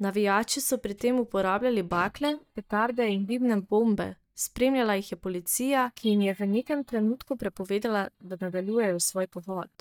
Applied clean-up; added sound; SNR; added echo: neural mask model DeepFilterNet 3.